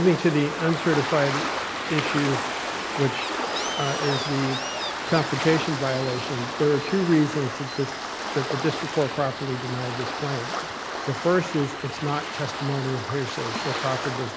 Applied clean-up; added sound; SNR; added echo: none; Waves, surf; 4 dB; none.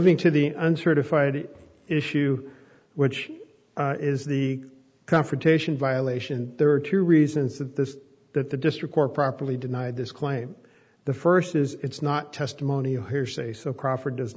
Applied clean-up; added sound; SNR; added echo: none; none; none; none.